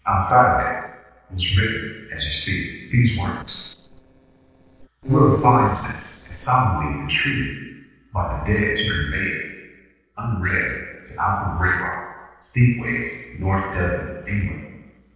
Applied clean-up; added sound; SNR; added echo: neural separator model SepFormer DNS4.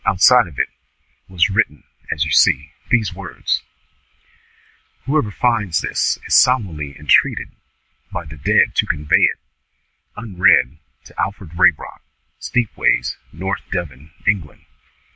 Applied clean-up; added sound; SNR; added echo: none; none; none; none.